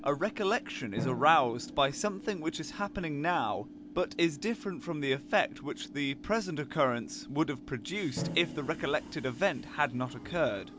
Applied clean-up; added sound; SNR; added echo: none; Drum + Subway, metro, underground / Train; 12 dB; none.